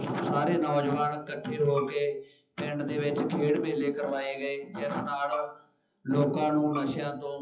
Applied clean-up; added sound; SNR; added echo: classical method WPE with log-MMSE.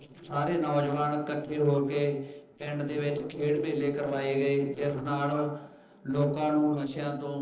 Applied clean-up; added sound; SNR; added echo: neural separator model SepFormer DNS4.